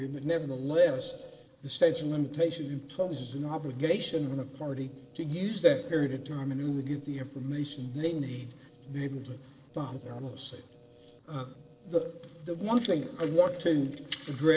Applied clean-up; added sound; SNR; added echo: neural separator model SepFormer DNS4.